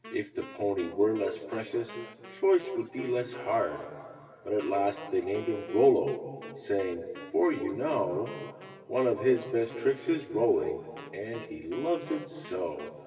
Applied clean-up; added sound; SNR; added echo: none; Wind instrument, woodwind instrument; 19 dB; reverberation time 2.4 s.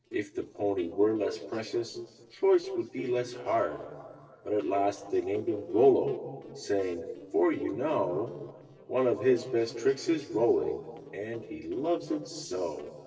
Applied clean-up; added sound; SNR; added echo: neural separator model SepFormer DNS4.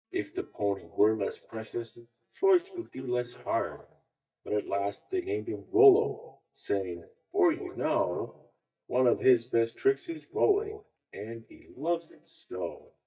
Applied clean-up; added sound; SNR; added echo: neural mask model DeepFilterNet 3.